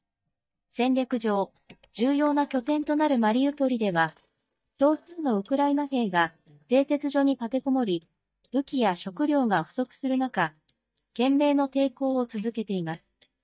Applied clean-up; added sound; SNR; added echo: neural mask model DeepFilterNet 3.